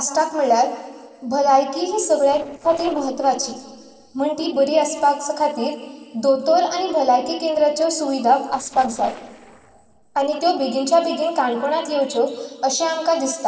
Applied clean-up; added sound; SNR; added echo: neural separator model SepFormer DNS4.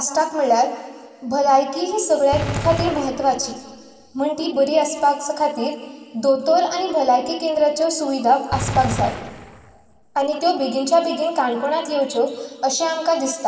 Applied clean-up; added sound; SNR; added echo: none; Gunshot, gunfire; 8 dB; reverberation time 2.0 s.